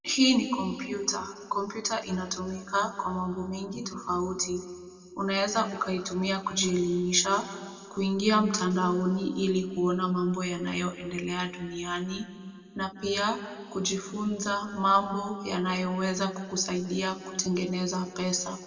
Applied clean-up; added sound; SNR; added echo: none; none; none; reverberation time 1.9 s.